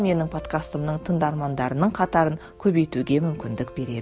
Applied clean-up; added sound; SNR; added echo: none; none; none; none.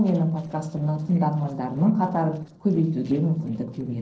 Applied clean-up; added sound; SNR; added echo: neural separator model SepFormer DNS4.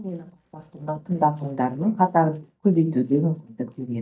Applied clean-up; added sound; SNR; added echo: neural mask model DeepFilterNet 3.